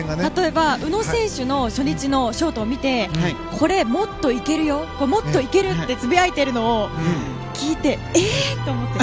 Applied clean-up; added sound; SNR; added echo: none; none; none; none.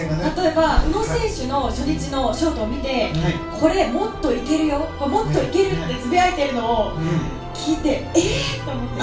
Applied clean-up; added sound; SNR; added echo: none; Burping, eructation; 4 dB; reverberation time 0.3 s.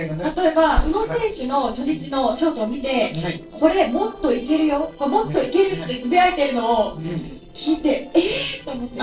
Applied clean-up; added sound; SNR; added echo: neural separator model SepFormer DNS4.